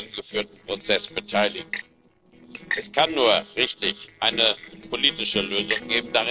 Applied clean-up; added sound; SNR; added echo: neural separator model SepFormer DNS4.